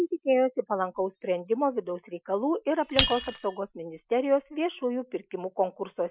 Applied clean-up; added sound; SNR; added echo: classical method Wiener filter.